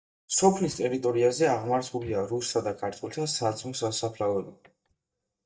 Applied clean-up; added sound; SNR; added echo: neural mask model DeepFilterNet 3.